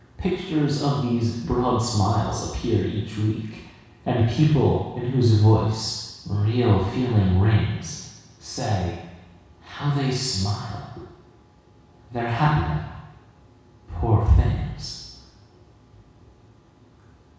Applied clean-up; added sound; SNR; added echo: none; none; none; reverberation time 1.1 s.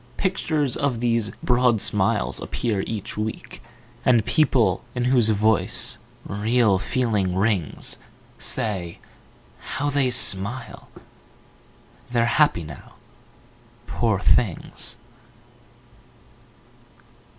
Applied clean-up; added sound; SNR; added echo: none; none; none; none.